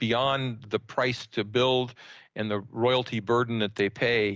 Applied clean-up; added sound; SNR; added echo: none; none; none; none.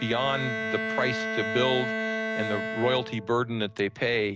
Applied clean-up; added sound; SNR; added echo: none; Bowed string instrument; 4 dB; none.